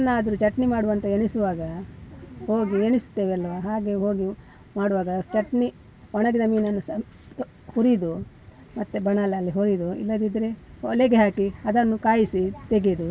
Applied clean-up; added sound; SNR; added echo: none; none; none; none.